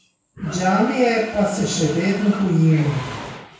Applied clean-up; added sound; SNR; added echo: none; Mechanisms; 14 dB; reverberation time 0.6 s.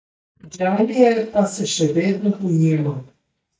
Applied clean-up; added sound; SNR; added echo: neural mask model DeepFilterNet 3.